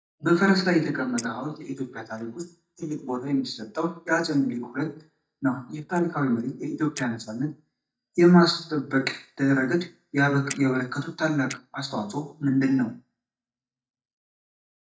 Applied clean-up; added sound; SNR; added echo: neural mask model DeepFilterNet 3.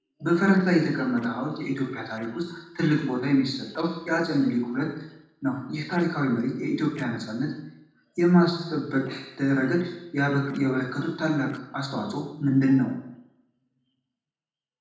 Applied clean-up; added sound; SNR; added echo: neural separator model SepFormer DNS4.